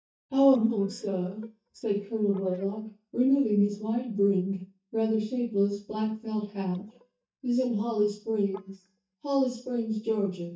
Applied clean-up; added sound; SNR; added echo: neural mask model DeepFilterNet 3.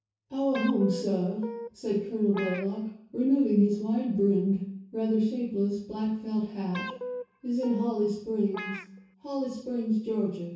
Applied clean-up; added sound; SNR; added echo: none; Guitar; 11 dB; reverberation time 0.6 s.